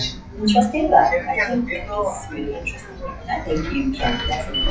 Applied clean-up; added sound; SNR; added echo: classical method WPE with log-MMSE.